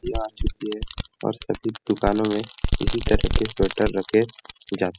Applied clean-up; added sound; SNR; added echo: classical method spectral subtraction.